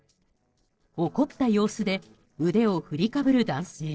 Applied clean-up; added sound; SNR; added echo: neural separator model SepFormer DNS4.